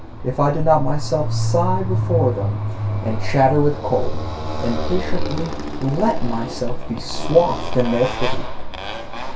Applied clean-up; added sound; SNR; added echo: none; Motorcycle; 7 dB; reverberation time 0.2 s.